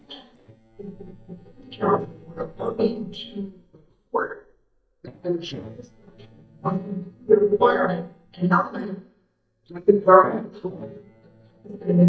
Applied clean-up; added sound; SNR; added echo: neural mask model DeepFilterNet 3.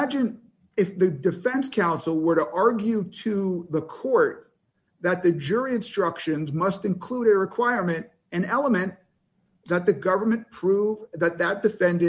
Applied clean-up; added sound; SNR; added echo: none; none; none; none.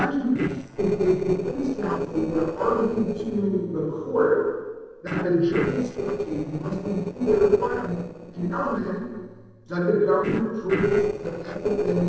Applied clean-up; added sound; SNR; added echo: neural separator model SepFormer DNS4.